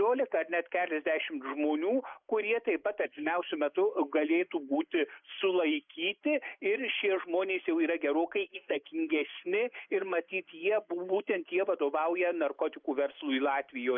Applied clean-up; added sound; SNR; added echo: neural mask model Resemble Enhance denoiser.